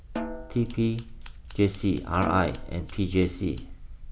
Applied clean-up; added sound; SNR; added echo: none; Scissors + Snare drum; 11 dB; none.